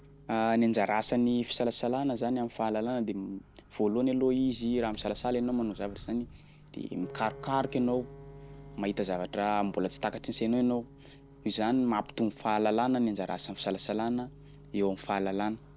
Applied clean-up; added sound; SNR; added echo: none; Microwave oven + Piano; 20 dB; none.